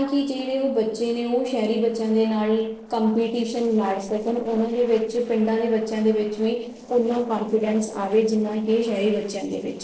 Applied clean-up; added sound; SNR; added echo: neural separator model SepFormer DNS4.